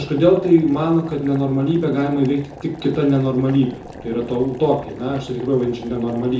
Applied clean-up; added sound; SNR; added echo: none; Boiling; 18 dB; reverberation time 0.6 s.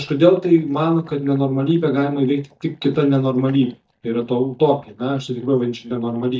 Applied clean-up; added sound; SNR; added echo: neural mask model DeepFilterNet 3.